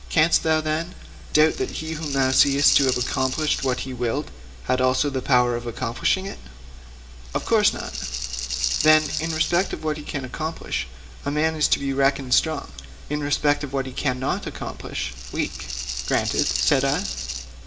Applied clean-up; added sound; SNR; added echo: none; Rattle (instrument); 5 dB; reverberation time 2.8 s.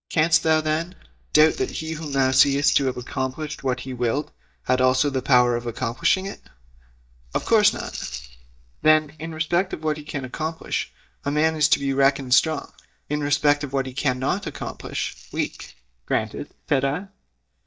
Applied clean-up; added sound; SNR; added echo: neural mask model DeepFilterNet 3.